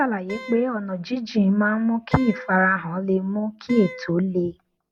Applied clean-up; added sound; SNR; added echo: none; Wind instrument, woodwind instrument; 18 dB; none.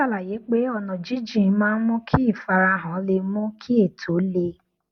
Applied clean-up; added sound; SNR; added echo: none; none; none; none.